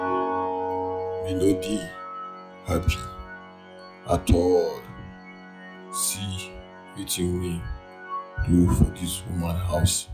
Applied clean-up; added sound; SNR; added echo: classical method log-MMSE.